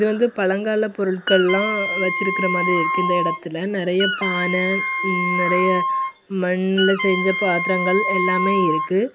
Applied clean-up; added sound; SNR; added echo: none; Wind instrument, woodwind instrument; 2 dB; none.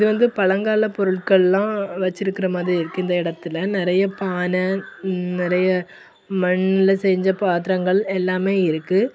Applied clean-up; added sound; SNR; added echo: none; none; none; none.